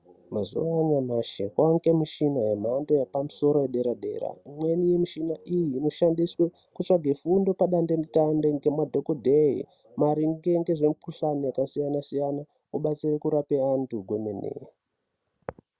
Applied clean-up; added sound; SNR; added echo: none; none; none; none.